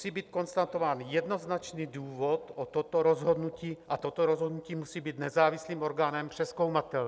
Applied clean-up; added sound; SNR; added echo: none; none; none; none.